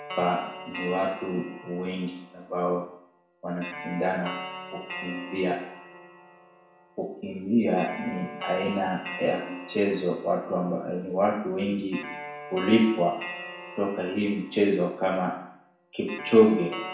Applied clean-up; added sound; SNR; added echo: none; Guitar; 13 dB; reverberation time 0.6 s.